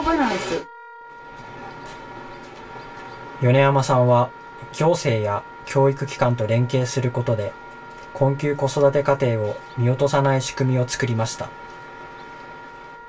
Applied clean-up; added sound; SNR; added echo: none; Wind instrument, woodwind instrument; 19 dB; reverberation time 0.1 s.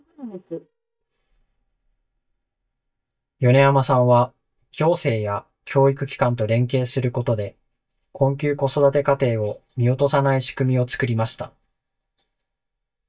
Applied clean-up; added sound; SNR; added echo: neural mask model DeepFilterNet 3.